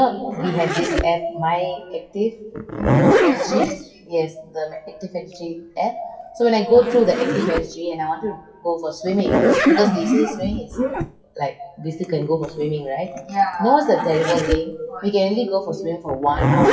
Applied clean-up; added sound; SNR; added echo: classical method WPE with log-MMSE.